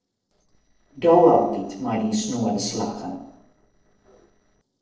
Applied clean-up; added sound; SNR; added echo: neural separator model SepFormer DNS4.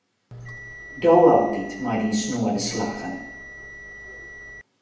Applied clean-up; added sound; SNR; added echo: none; Bell; 16 dB; reverberation time 0.8 s.